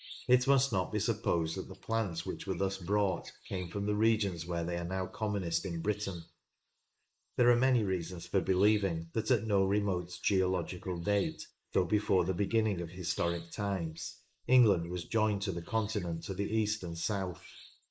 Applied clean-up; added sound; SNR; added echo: neural mask model Resemble Enhance denoiser.